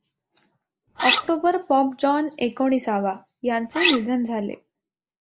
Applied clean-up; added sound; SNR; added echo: neural mask model Resemble Enhance denoiser.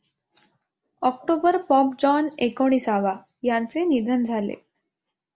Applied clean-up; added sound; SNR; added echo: none; none; none; none.